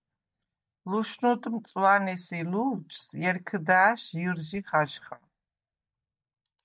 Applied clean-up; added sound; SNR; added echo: neural mask model DeepFilterNet 3.